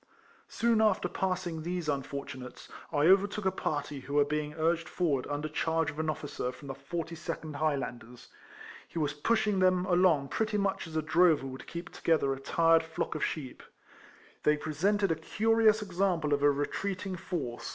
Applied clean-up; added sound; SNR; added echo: none; none; none; none.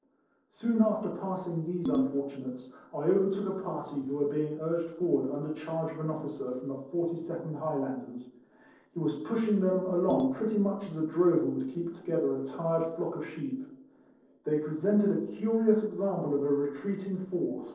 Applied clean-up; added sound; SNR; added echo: neural separator model SepFormer DNS4.